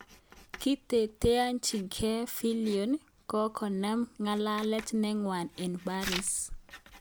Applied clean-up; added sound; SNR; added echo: none; Writing; 16 dB; none.